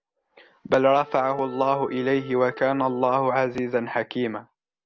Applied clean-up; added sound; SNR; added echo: none; Wind instrument, woodwind instrument; 19 dB; none.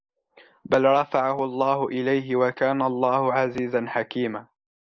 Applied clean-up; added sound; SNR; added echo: neural mask model Resemble Enhance denoiser.